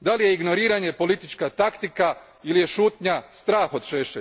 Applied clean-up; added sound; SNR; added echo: none; none; none; none.